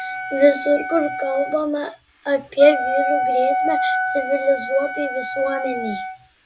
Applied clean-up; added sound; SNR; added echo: none; Wind instrument, woodwind instrument; 4 dB; none.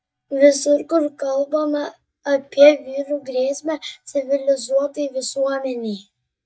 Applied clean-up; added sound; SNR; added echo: neural mask model DeepFilterNet 3.